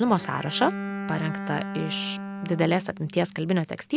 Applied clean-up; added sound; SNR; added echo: none; Bowed string instrument; 8 dB; none.